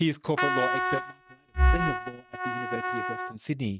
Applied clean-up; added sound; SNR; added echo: neural mask model RNNoise.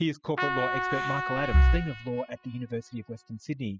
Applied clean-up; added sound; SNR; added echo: classical method spectral subtraction.